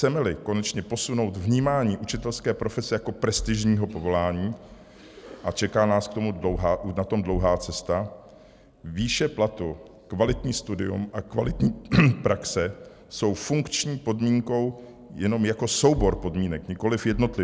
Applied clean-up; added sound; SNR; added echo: none; none; none; none.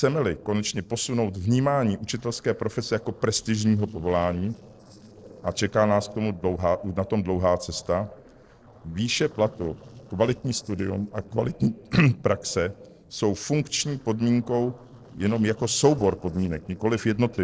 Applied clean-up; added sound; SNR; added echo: neural separator model SepFormer DNS4.